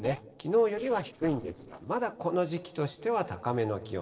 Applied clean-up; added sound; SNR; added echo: neural separator model SepFormer DNS4.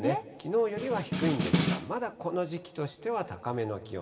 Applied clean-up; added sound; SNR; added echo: none; Snare drum; -1 dB; reverberation time 1.9 s.